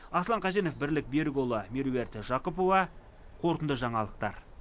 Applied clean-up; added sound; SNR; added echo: none; none; none; none.